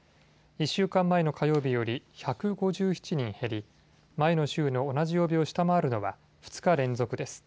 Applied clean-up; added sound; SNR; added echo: none; none; none; none.